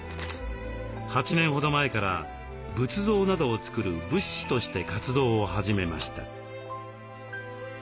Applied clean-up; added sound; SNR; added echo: none; none; none; none.